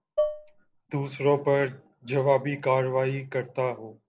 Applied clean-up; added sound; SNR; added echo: neural separator model SepFormer DNS4.